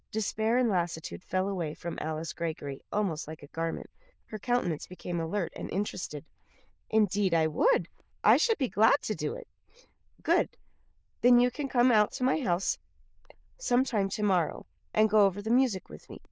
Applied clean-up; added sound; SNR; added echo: neural diffusion model UNIVERSE++.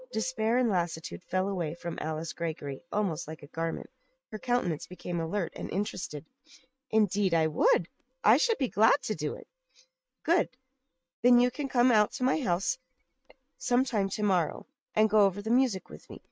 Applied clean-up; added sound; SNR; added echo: neural mask model RNNoise.